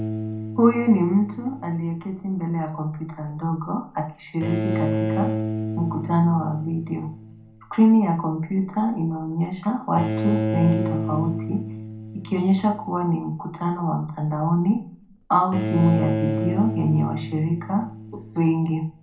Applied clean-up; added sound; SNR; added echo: none; Bowed string instrument; 6 dB; reverberation time 0.4 s.